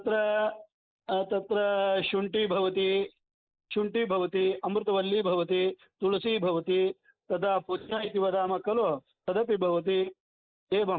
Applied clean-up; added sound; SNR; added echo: neural mask model Resemble Enhance denoiser.